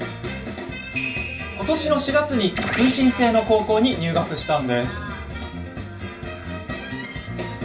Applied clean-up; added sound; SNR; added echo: none; none; none; reverberation time 0.2 s.